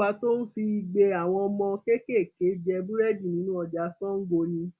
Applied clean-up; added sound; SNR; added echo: none; none; none; none.